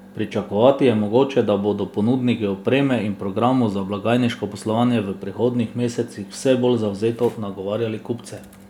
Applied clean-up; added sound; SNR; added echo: none; none; none; none.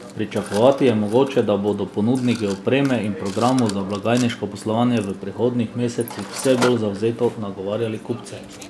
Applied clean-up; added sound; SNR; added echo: none; Mechanisms; 14 dB; none.